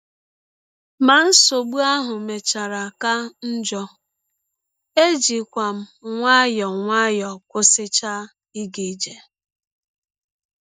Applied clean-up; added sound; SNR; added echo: neural mask model DeepFilterNet 3.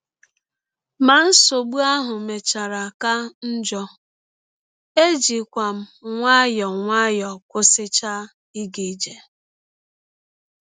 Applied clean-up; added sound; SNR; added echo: none; none; none; none.